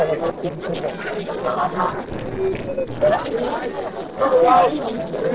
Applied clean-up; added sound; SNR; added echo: neural separator model SepFormer DNS4.